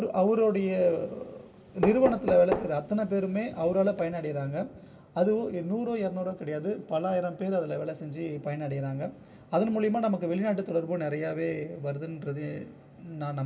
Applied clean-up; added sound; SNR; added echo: none; Knock; 8 dB; reverberation time 3.0 s.